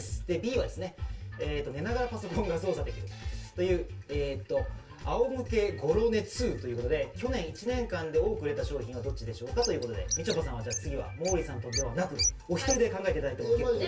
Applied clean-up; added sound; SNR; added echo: none; Bird; 6 dB; reverberation time 0.2 s.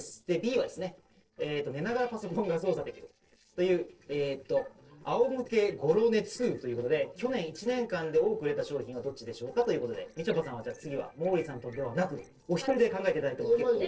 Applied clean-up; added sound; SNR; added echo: neural separator model SepFormer DNS4.